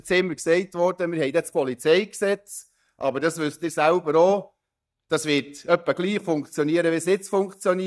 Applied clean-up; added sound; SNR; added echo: neural mask model DeepFilterNet 3.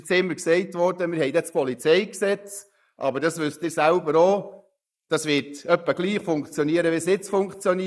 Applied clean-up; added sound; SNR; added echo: neural mask model Resemble Enhance denoiser.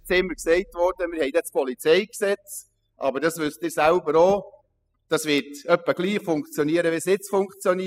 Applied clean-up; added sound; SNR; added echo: classical method spectral subtraction.